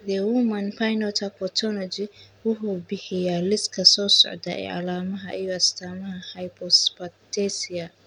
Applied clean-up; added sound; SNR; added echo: none; none; none; none.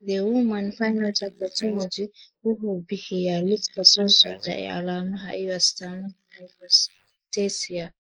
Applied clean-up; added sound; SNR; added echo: neural mask model Resemble Enhance denoiser.